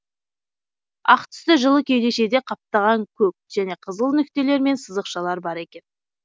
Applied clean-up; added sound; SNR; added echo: none; none; none; none.